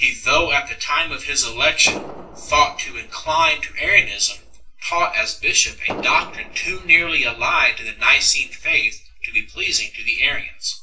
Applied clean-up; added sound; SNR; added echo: none; Fireworks; 17 dB; reverberation time 0.3 s.